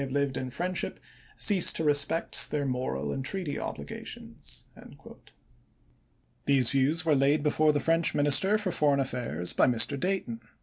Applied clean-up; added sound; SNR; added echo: none; none; none; none.